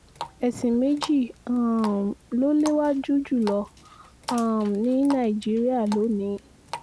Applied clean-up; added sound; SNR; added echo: none; Water tap, faucet; 16 dB; none.